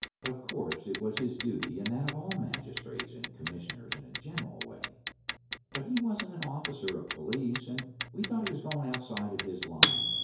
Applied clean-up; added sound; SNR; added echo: none; Clock; 0 dB; reverberation time 2.4 s.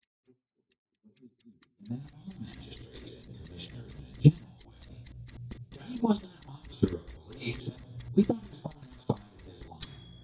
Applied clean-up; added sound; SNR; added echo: neural mask model DeepFilterNet 3.